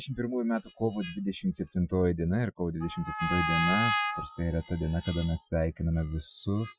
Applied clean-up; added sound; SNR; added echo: classical method Wiener filter.